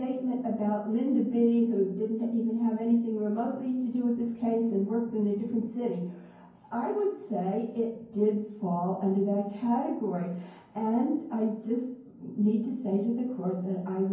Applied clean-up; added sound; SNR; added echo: none; none; none; reverberation time 0.9 s.